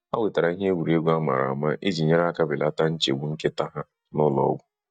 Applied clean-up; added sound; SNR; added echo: neural mask model DeepFilterNet 3.